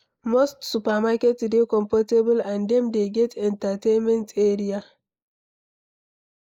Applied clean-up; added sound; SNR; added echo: neural mask model Resemble Enhance denoiser.